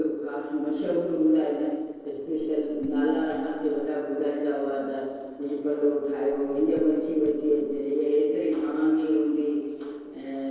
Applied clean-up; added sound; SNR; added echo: neural separator model SepFormer DNS4.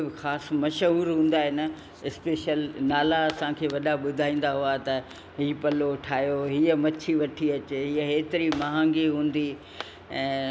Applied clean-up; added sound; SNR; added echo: none; none; none; none.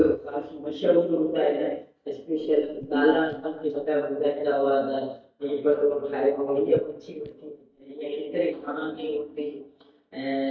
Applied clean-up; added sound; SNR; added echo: neural mask model DeepFilterNet 3.